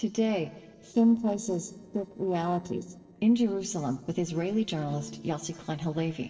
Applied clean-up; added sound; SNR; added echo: neural separator model SepFormer DNS4.